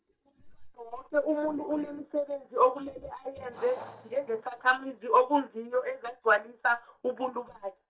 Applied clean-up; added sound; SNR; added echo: neural mask model DeepFilterNet 3.